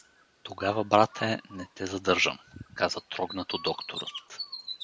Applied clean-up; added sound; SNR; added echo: none; Bird; 14 dB; none.